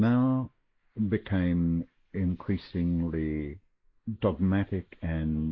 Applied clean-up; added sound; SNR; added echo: neural mask model Resemble Enhance denoiser.